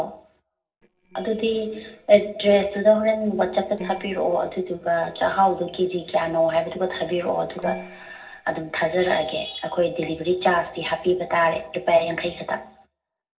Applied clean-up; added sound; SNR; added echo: neural separator model SepFormer DNS4.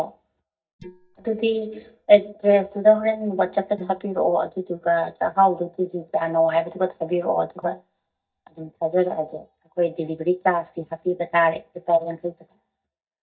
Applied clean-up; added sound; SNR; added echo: neural mask model DeepFilterNet 3.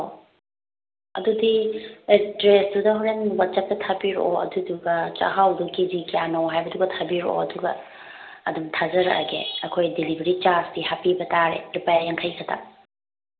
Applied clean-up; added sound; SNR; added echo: none; none; none; none.